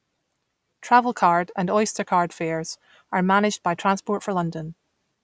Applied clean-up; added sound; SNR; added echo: none; none; none; none.